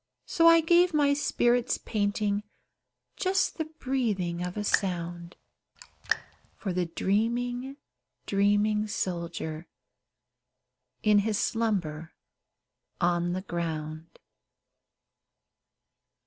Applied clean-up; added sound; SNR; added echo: none; Raindrop; 9 dB; none.